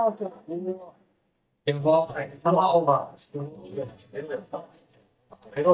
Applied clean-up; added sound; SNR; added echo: neural mask model DeepFilterNet 3.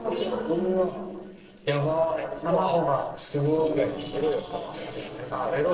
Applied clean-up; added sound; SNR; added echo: neural separator model SepFormer DNS4.